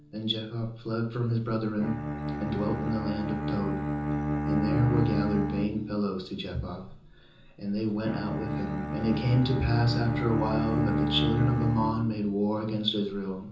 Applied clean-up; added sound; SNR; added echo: none; Bowed string instrument; 3 dB; reverberation time 0.6 s.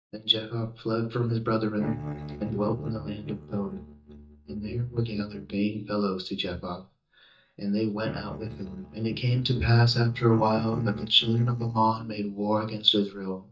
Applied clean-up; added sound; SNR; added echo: neural mask model DeepFilterNet 3.